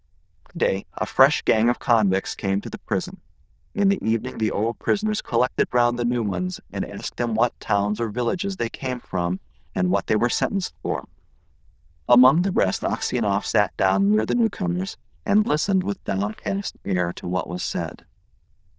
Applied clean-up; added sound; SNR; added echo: neural diffusion model UNIVERSE++.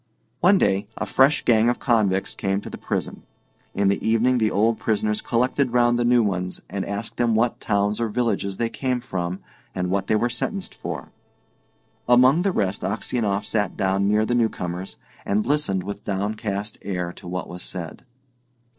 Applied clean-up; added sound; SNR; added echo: neural separator model SepFormer DNS4.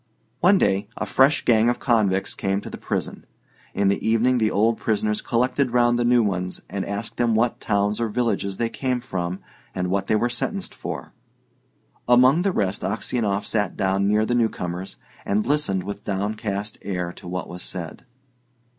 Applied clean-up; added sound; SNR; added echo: none; none; none; none.